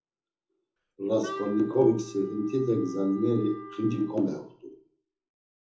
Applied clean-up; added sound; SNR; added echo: none; Wind instrument, woodwind instrument; 14 dB; reverberation time 0.6 s.